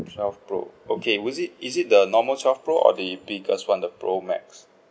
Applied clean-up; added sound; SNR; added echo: none; none; none; none.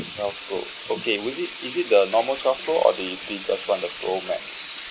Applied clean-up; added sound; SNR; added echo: none; Sink (filling or washing) / Water tap, faucet; 4 dB; none.